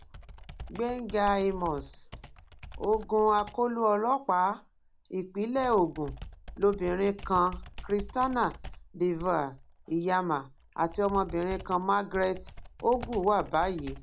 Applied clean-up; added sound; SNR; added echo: none; Computer keyboard; 15 dB; none.